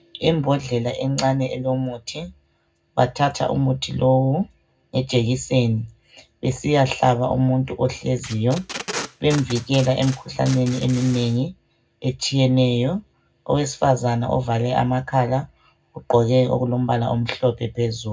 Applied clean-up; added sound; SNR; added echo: none; Packing tape, duct tape; 13 dB; reverberation time 0.3 s.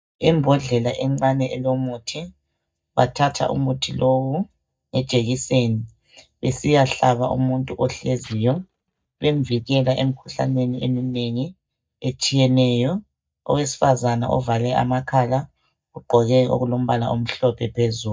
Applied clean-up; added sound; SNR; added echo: neural mask model DeepFilterNet 3.